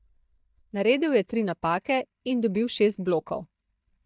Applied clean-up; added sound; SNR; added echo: neural mask model DeepFilterNet 3.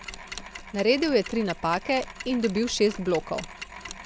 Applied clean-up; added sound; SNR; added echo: none; Mechanisms; 13 dB; none.